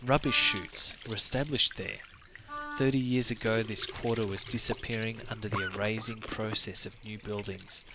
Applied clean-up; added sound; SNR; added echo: none; Wind instrument, woodwind instrument + Squeak / Trickle, dribble / Sink (filling or washing); 12 dB; none.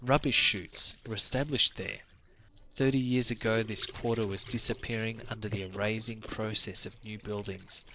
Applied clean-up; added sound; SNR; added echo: neural separator model SepFormer DNS4.